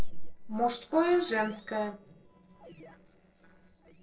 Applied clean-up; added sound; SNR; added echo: neural separator model SepFormer DNS4.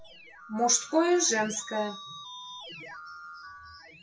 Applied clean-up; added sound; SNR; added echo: classical method WPE with log-MMSE.